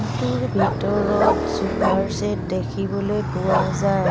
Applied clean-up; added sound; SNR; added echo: none; Bark + Motorcycle; -1 dB; none.